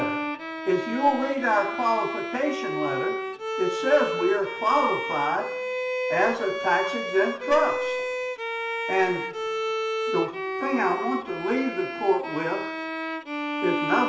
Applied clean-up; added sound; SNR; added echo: none; Bowed string instrument; 3 dB; reverberation time 0.9 s.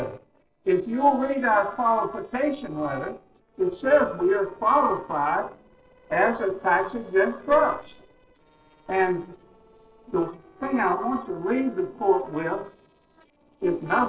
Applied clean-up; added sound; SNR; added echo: neural separator model SepFormer DNS4.